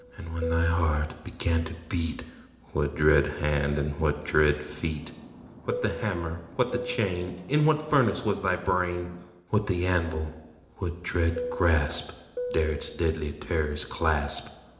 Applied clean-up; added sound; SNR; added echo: none; Fixed-wing aircraft, airplane; 14 dB; reverberation time 0.8 s.